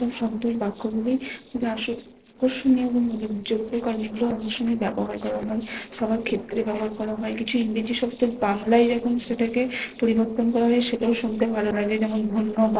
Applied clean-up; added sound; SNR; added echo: neural separator model SepFormer DNS4.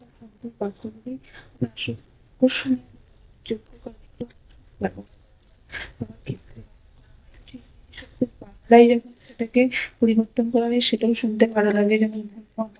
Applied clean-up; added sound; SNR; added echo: neural mask model DeepFilterNet 3.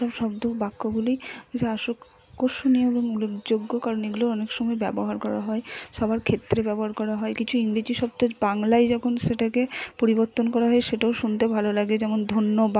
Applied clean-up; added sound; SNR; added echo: none; none; none; none.